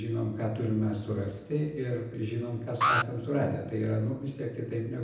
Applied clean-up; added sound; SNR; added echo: none; Alarm; 2 dB; reverberation time 0.9 s.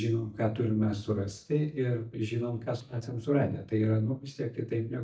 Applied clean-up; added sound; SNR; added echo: neural mask model DeepFilterNet 3.